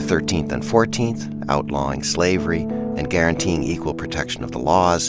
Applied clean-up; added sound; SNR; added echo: none; none; none; none.